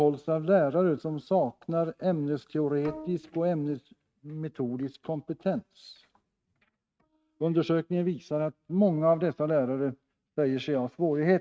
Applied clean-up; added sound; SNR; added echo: neural mask model RNNoise.